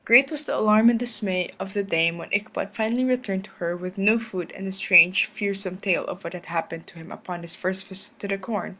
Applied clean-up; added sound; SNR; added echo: none; none; none; none.